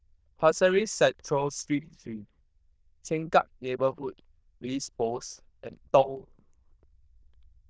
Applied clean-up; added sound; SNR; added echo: neural diffusion model UNIVERSE++.